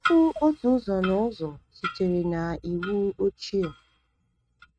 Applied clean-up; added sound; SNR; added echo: neural mask model RNNoise.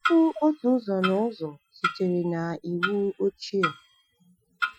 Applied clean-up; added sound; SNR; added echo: classical method Wiener filter.